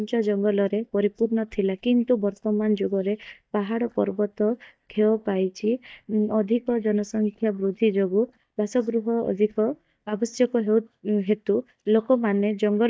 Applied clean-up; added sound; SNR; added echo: neural mask model DeepFilterNet 3.